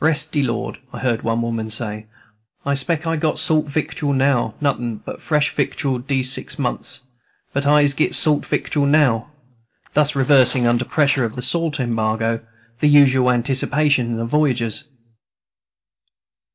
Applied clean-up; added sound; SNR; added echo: neural mask model DeepFilterNet 3.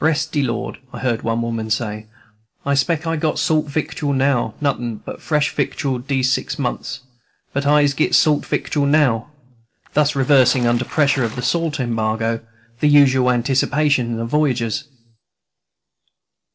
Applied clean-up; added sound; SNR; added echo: neural separator model SepFormer DNS4.